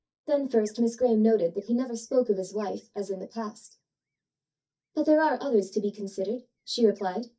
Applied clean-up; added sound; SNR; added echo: neural mask model DeepFilterNet 3.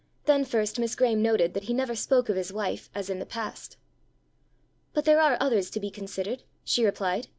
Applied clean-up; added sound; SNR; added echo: none; none; none; none.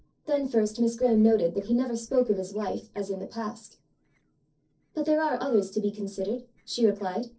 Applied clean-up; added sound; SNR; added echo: neural separator model SepFormer DNS4.